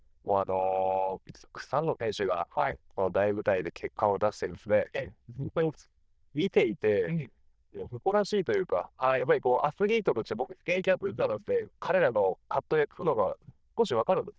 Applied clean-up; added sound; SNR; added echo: neural diffusion model UNIVERSE++.